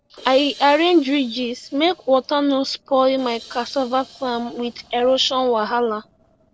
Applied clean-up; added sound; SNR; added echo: neural separator model SepFormer DNS4.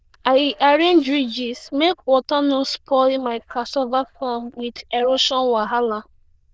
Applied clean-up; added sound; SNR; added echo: neural diffusion model UNIVERSE++.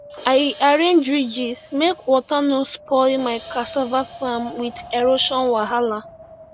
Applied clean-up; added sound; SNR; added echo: none; Wind + Crash cymbal; 17 dB; none.